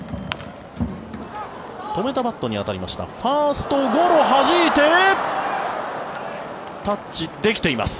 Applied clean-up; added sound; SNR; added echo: none; none; none; none.